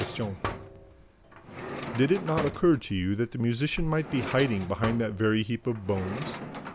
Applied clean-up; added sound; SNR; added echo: none; Drawer open or close; 10 dB; none.